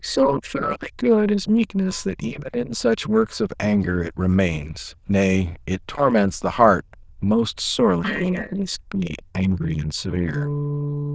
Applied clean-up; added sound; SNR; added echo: neural diffusion model UNIVERSE++.